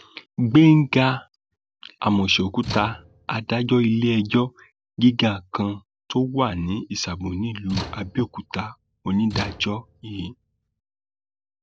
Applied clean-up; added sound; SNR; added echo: none; Slam / Tools; 14 dB; none.